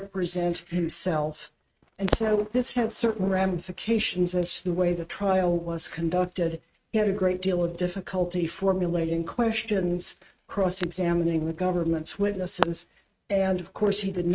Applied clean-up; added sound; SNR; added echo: neural mask model RNNoise.